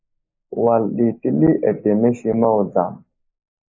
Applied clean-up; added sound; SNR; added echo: neural mask model Resemble Enhance denoiser.